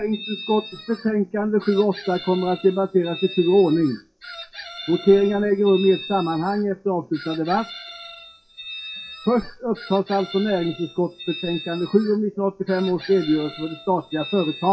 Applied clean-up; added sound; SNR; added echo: classical method WPE with log-MMSE.